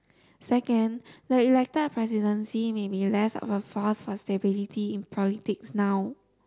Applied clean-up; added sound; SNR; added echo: none; none; none; none.